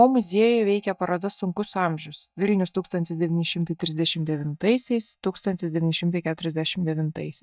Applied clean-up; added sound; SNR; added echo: neural mask model DeepFilterNet 3.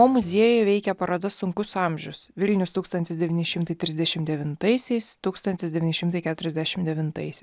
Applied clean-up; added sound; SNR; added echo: none; none; none; none.